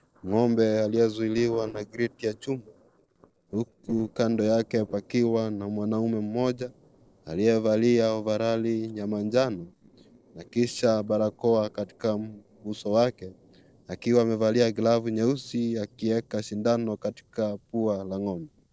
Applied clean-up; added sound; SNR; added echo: neural separator model SepFormer DNS4.